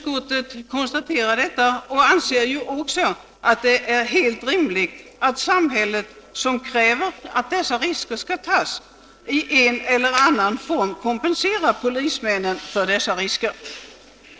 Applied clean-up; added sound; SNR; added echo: neural separator model SepFormer DNS4.